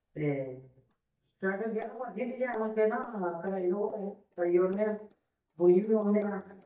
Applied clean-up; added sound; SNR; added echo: neural mask model DeepFilterNet 3.